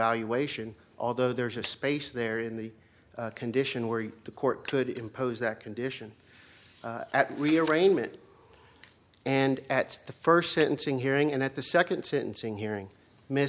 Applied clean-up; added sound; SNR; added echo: none; Clapping; 18 dB; none.